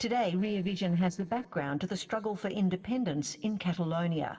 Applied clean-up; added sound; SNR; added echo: neural separator model SepFormer DNS4.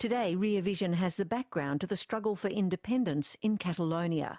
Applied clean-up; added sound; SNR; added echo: none; none; none; none.